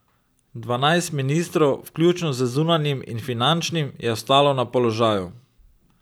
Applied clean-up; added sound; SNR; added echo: none; none; none; none.